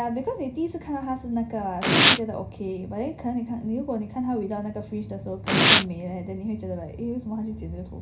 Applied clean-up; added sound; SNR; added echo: none; Domestic sounds, home sounds; -3 dB; reverberation time 0.4 s.